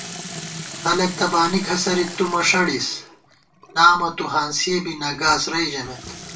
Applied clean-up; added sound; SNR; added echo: none; Sink (filling or washing) / Water tap, faucet; 15 dB; reverberation time 0.3 s.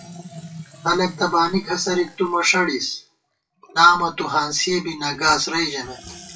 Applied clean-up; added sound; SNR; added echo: classical method WPE with log-MMSE.